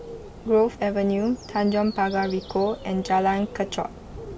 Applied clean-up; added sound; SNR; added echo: none; Bird; 15 dB; none.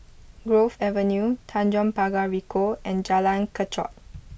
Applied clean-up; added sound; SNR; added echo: none; none; none; none.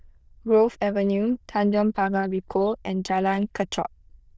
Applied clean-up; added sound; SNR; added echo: neural diffusion model UNIVERSE++.